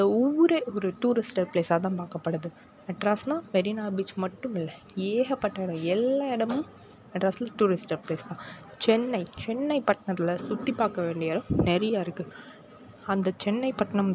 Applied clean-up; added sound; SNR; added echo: none; none; none; none.